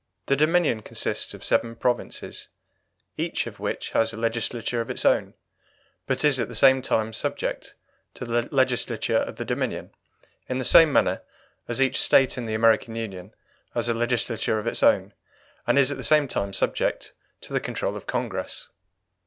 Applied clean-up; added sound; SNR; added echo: none; none; none; none.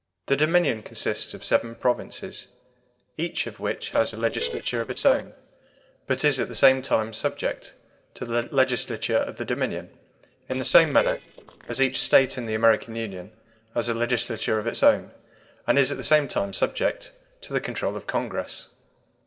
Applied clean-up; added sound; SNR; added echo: neural separator model SepFormer DNS4.